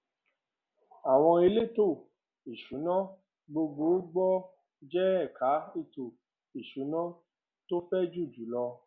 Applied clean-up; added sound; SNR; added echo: none; none; none; none.